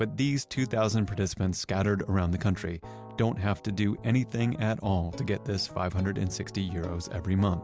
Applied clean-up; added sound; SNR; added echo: none; none; none; none.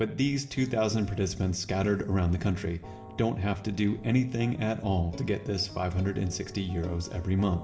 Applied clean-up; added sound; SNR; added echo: none; none; none; reverberation time 2.5 s.